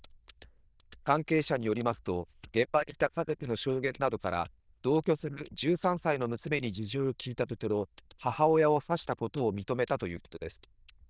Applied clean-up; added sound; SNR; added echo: neural diffusion model UNIVERSE++.